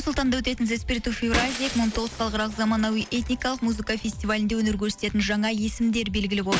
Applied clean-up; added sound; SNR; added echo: none; Shatter; 12 dB; none.